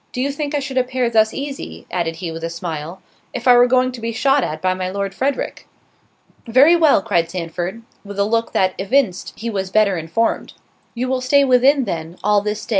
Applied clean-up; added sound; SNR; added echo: none; none; none; none.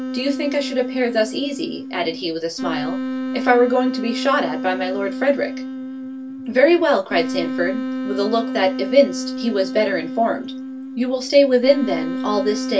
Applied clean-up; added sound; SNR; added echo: none; Wind instrument, woodwind instrument; 6 dB; reverberation time 0.1 s.